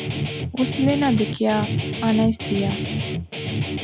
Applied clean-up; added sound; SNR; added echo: none; Guitar; 2 dB; none.